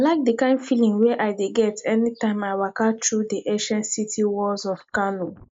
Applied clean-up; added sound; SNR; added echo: neural mask model Resemble Enhance denoiser.